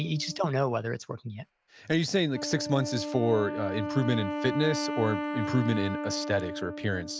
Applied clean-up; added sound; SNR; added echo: none; Wind instrument, woodwind instrument; 6 dB; none.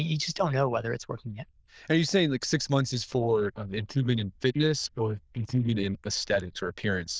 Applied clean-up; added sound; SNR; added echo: neural diffusion model UNIVERSE++.